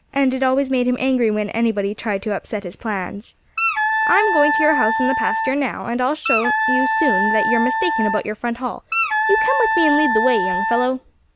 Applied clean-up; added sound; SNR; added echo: none; Wind instrument, woodwind instrument; -1 dB; none.